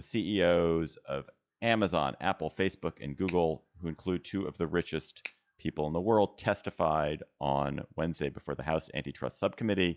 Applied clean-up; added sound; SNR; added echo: classical method log-MMSE.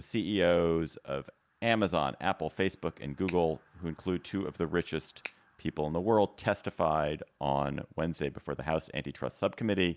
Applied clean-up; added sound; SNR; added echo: none; Finger snapping; 15 dB; none.